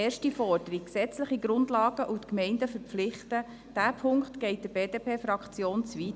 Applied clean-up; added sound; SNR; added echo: none; none; none; none.